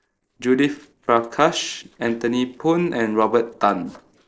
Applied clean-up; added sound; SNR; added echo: neural separator model SepFormer DNS4.